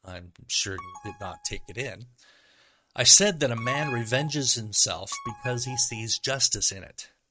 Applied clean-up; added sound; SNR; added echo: neural mask model RNNoise.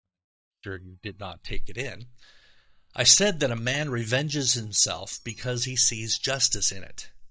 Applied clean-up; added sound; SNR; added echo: neural mask model DeepFilterNet 3.